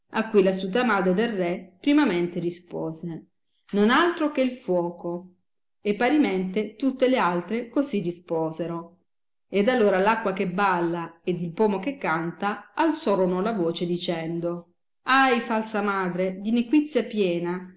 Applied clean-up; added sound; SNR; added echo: none; none; none; none.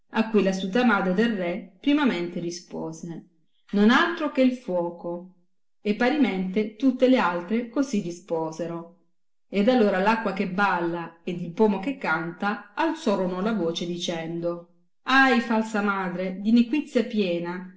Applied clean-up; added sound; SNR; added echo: none; none; none; reverberation time 0.2 s.